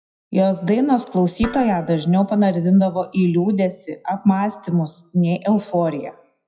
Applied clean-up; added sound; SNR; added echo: classical method WPE with log-MMSE.